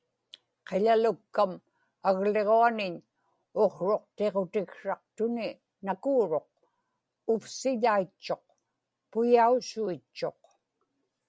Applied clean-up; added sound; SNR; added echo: none; none; none; none.